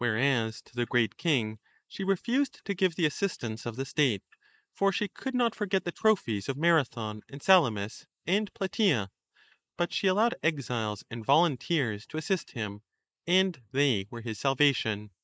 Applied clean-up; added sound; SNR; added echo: neural mask model Resemble Enhance denoiser.